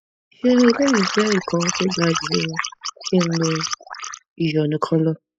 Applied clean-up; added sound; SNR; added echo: classical method spectral subtraction.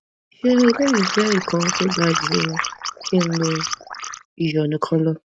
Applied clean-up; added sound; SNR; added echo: none; Liquid; 5 dB; none.